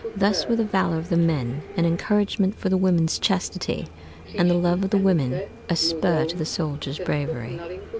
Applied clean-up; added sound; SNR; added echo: none; Subway, metro, underground; 11 dB; none.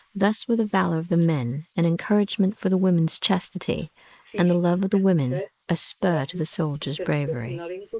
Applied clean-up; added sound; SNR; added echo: neural mask model Resemble Enhance denoiser.